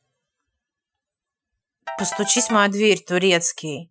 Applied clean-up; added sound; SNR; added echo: classical method Wiener filter.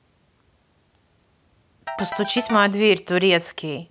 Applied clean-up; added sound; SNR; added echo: none; Ringtone / Keyboard (musical); 12 dB; none.